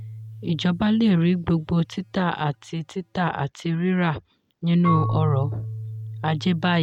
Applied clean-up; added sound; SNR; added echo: none; Marimba, xylophone / Wood; 9 dB; none.